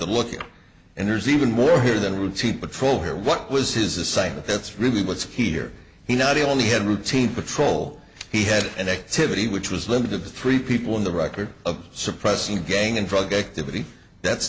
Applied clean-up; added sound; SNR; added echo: none; none; none; none.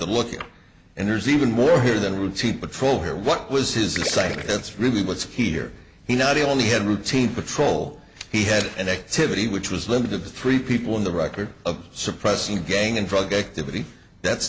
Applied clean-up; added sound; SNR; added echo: none; Gurgling; 12 dB; none.